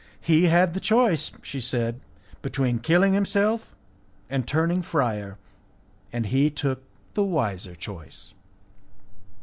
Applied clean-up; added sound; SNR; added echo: none; none; none; none.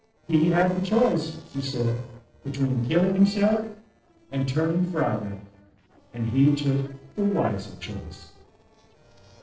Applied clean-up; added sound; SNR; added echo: neural separator model SepFormer DNS4.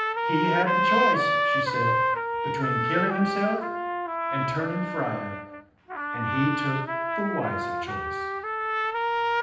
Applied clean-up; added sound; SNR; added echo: none; Trumpet; -3 dB; reverberation time 0.9 s.